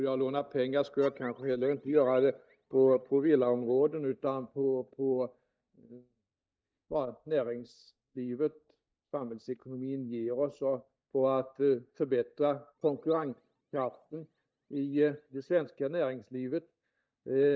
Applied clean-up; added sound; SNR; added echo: neural mask model DeepFilterNet 3.